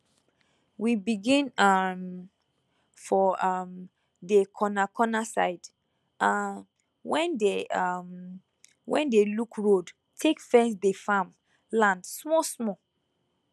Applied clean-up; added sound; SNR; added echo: none; none; none; none.